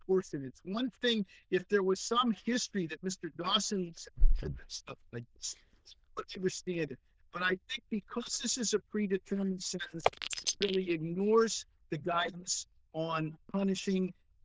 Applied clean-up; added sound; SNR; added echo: neural diffusion model UNIVERSE++.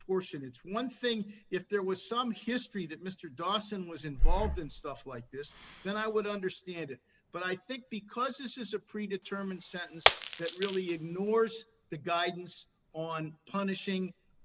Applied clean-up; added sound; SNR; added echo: none; Shatter + Breathing; -4 dB; none.